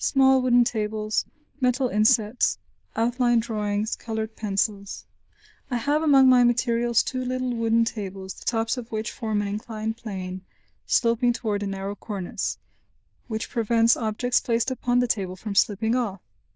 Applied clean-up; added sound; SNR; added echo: neural diffusion model UNIVERSE++.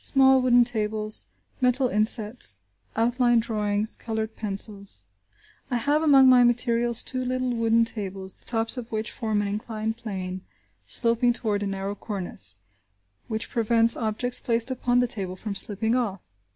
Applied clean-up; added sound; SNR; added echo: none; none; none; none.